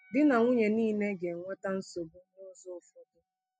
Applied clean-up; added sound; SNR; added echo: classical method spectral subtraction.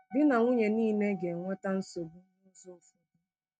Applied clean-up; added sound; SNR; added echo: neural mask model RNNoise.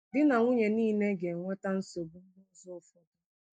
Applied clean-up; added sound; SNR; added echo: neural mask model DeepFilterNet 3.